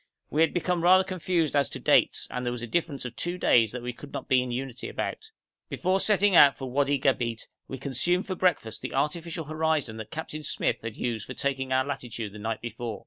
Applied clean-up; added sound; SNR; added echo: none; none; none; none.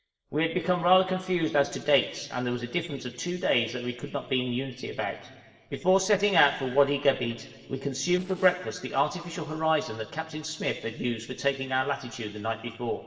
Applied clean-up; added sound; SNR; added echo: neural separator model SepFormer DNS4.